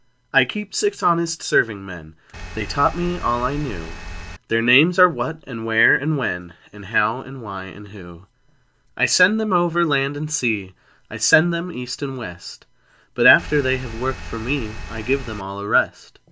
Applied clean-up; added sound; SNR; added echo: none; Engine; 9 dB; none.